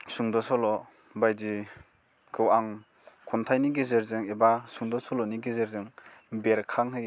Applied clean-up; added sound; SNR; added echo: none; none; none; none.